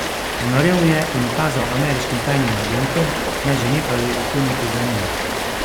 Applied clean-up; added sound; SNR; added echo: none; Rain; 2 dB; none.